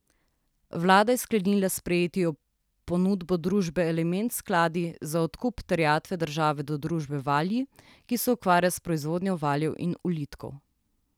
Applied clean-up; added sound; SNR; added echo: none; none; none; none.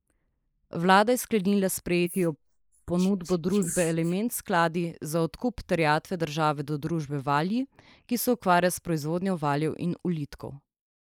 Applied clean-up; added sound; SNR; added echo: neural mask model Resemble Enhance denoiser.